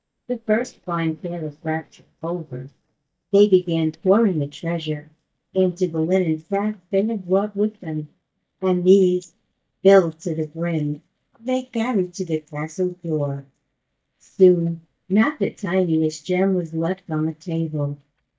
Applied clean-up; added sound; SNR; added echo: neural mask model DeepFilterNet 3.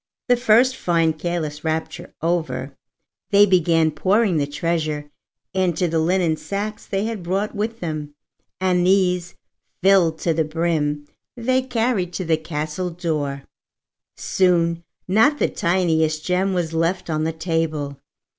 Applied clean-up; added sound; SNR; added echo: none; none; none; none.